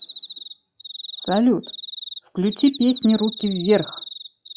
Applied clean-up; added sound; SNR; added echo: classical method log-MMSE.